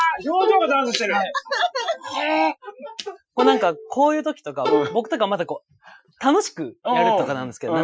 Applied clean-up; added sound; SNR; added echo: classical method Wiener filter.